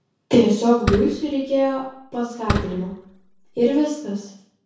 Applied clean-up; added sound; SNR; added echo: none; Fireworks; 8 dB; reverberation time 0.6 s.